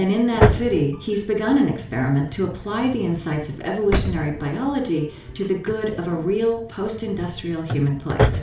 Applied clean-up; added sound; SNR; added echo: none; Drawer open or close; 4 dB; reverberation time 0.4 s.